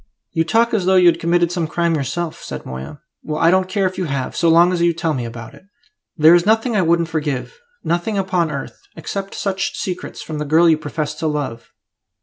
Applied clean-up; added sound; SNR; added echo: none; none; none; none.